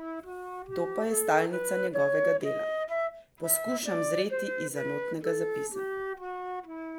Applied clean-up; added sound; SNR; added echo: none; Wind instrument, woodwind instrument; -1 dB; none.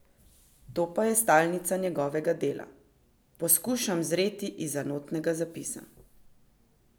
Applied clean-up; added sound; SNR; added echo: none; none; none; none.